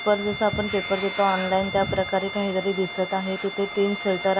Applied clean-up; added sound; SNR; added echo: none; Bowed string instrument; 9 dB; none.